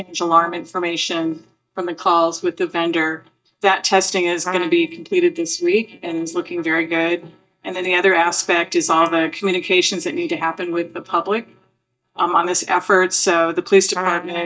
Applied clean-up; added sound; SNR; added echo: neural mask model DeepFilterNet 3.